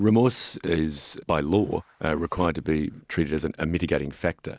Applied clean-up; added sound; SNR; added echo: neural mask model Resemble Enhance denoiser.